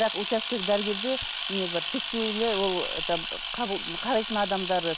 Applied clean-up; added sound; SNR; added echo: none; Camera; 2 dB; none.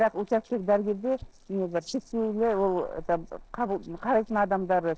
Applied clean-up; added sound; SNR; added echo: neural separator model SepFormer DNS4.